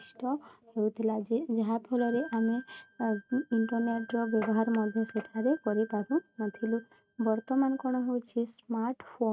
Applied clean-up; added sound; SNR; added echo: neural mask model RNNoise.